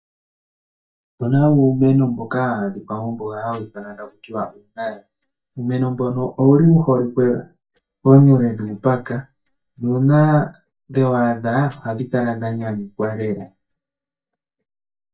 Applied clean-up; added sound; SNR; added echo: neural mask model DeepFilterNet 3.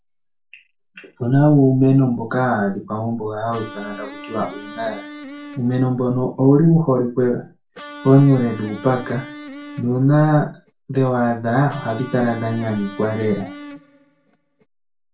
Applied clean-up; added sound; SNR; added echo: none; Electric guitar; 17 dB; reverberation time 0.3 s.